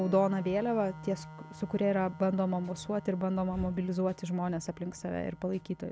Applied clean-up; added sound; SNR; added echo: none; Organ + Breathing; 16 dB; none.